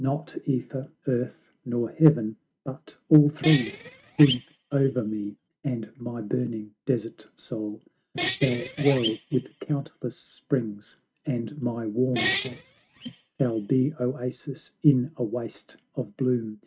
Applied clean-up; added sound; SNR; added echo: neural mask model RNNoise.